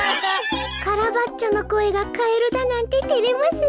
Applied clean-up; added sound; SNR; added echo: none; none; none; none.